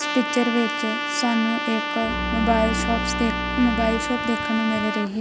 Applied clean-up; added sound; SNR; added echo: none; Trumpet + Bowed string instrument; 2 dB; none.